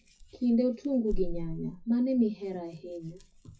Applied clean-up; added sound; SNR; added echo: classical method WPE with log-MMSE.